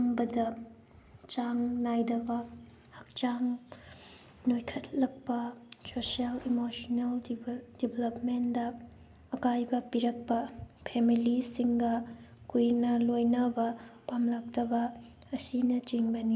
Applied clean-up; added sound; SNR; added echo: none; none; none; none.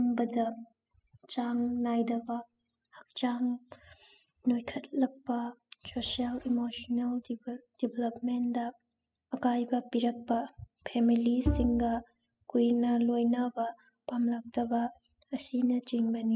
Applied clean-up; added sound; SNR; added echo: classical method spectral subtraction.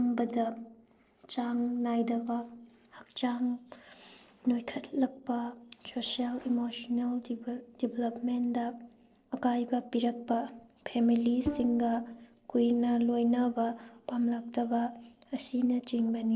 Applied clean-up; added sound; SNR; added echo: neural separator model SepFormer DNS4.